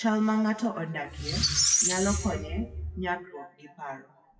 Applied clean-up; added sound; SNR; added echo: classical method WPE with log-MMSE.